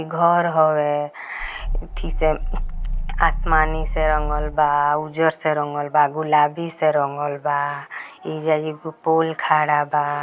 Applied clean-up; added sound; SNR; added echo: none; Growling; 2 dB; none.